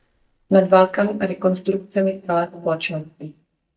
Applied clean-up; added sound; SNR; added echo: neural mask model DeepFilterNet 3.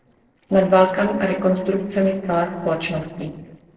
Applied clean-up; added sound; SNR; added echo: neural separator model SepFormer DNS4.